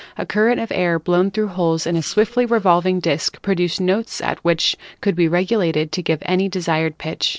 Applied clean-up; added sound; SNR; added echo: neural separator model SepFormer DNS4.